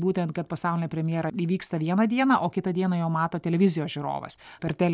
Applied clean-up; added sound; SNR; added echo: none; Chime; 10 dB; none.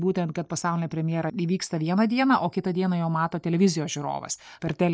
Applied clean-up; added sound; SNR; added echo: neural mask model DeepFilterNet 3.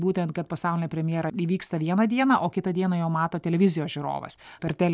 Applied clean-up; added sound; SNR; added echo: none; none; none; none.